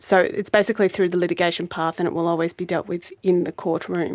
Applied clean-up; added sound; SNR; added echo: none; none; none; none.